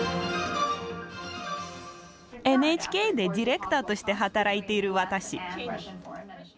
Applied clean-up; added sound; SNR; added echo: none; none; none; none.